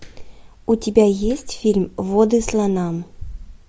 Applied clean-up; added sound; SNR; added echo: none; Clapping; 20 dB; none.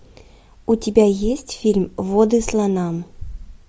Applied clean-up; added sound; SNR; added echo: none; none; none; none.